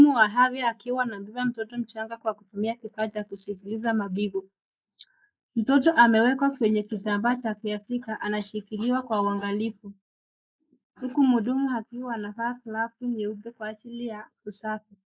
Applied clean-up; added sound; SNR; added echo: neural mask model Resemble Enhance denoiser.